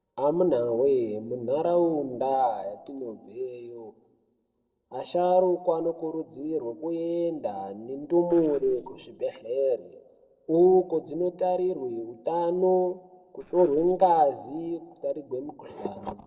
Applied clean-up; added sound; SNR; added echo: neural separator model SepFormer DNS4.